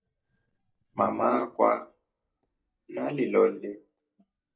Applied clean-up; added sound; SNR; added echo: neural mask model DeepFilterNet 3.